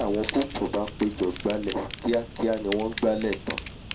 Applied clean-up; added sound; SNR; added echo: none; Fire; 10 dB; reverberation time 0.2 s.